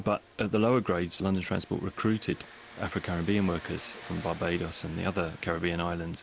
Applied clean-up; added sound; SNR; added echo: none; Engine; 19 dB; none.